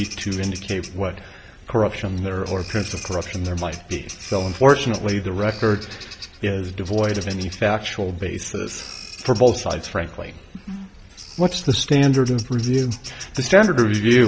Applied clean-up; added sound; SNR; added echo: none; Bird vocalization, bird call, bird song; 18 dB; none.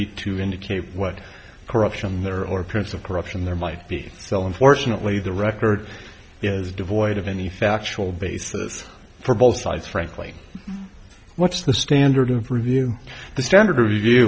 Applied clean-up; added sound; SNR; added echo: none; none; none; none.